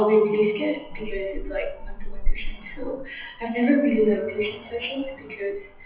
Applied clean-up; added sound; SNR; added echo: classical method WPE with log-MMSE.